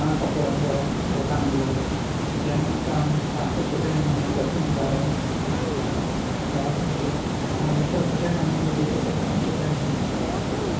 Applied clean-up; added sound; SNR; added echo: none; Water; -3 dB; reverberation time 0.6 s.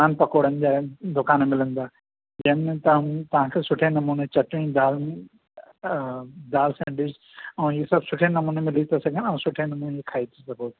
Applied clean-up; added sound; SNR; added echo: none; none; none; none.